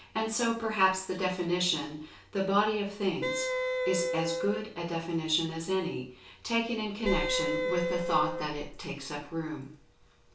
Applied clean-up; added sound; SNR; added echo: none; Wind instrument, woodwind instrument; 0 dB; reverberation time 0.3 s.